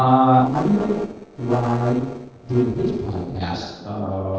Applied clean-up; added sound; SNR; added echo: neural separator model SepFormer DNS4.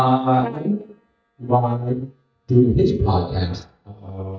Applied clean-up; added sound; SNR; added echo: neural mask model DeepFilterNet 3.